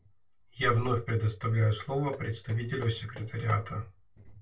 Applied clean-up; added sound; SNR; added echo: neural separator model SepFormer DNS4.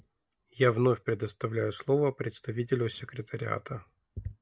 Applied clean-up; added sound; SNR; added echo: none; none; none; none.